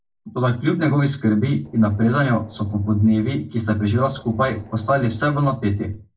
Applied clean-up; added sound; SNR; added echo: neural separator model SepFormer DNS4.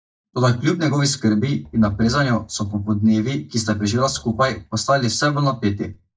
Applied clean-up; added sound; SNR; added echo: neural mask model DeepFilterNet 3.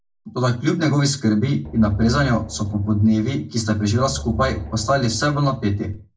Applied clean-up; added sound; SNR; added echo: none; Drum; 14 dB; reverberation time 0.2 s.